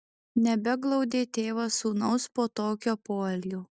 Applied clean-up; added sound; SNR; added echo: none; none; none; none.